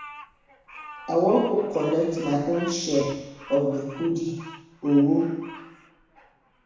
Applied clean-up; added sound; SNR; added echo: none; Bird vocalization, bird call, bird song; 19 dB; reverberation time 1.1 s.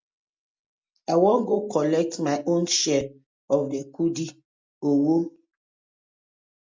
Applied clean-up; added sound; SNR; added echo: none; none; none; none.